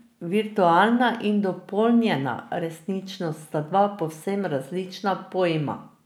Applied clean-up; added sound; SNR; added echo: none; none; none; none.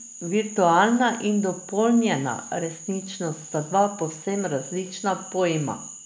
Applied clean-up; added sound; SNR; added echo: none; Frog; 15 dB; none.